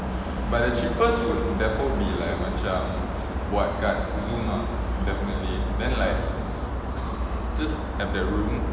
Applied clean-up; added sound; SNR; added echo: none; none; none; none.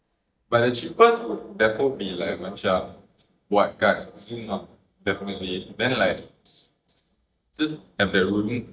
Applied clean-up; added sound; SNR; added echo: neural mask model DeepFilterNet 3.